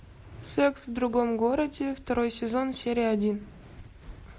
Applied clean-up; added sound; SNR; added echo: none; none; none; none.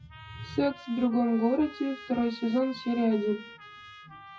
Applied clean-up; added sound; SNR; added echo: classical method WPE with log-MMSE.